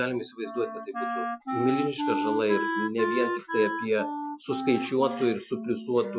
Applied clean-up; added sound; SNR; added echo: classical method Wiener filter.